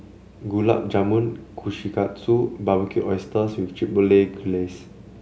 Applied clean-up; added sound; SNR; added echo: none; none; none; none.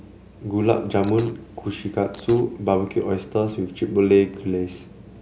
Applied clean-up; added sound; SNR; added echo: none; Fart; 19 dB; none.